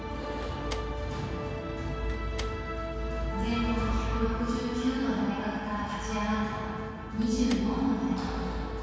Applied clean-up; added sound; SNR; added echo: none; Slam; 19 dB; reverberation time 2.1 s.